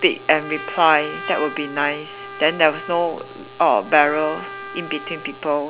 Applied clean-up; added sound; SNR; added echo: none; Trumpet; 14 dB; none.